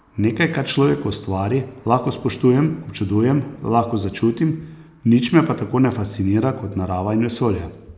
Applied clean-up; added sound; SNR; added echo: none; none; none; none.